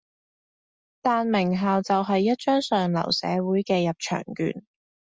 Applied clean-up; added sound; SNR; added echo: none; none; none; none.